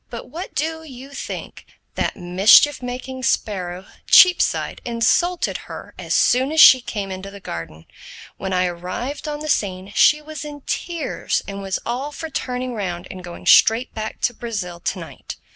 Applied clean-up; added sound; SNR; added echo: none; none; none; none.